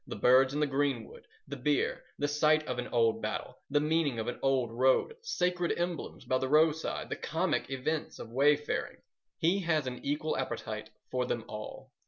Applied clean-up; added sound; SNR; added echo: none; none; none; none.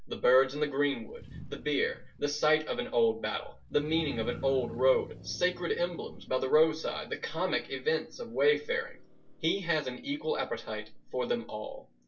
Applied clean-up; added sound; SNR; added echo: none; Motor vehicle (road); 19 dB; reverberation time 0.1 s.